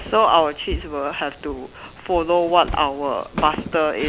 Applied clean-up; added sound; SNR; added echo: none; Walk, footsteps; 13 dB; none.